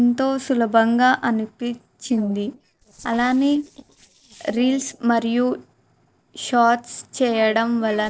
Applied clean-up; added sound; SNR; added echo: neural separator model SepFormer DNS4.